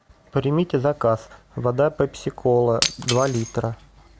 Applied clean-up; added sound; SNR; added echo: none; Shatter; 12 dB; none.